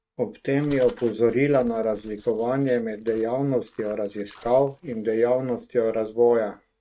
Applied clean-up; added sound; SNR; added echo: neural mask model RNNoise.